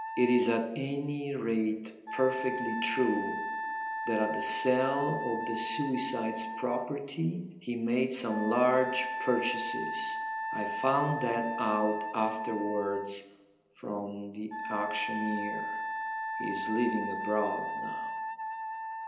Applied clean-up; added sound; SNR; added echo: none; Wind instrument, woodwind instrument; 5 dB; reverberation time 0.9 s.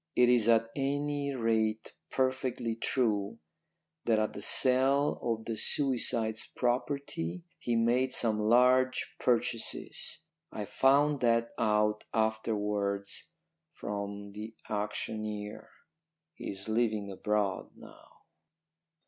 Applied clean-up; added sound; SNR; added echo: none; none; none; none.